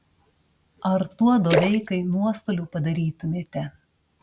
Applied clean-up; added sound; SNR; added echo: none; Splash, splatter; 5 dB; none.